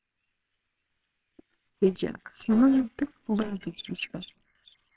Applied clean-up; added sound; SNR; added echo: neural separator model SepFormer WHAMR!.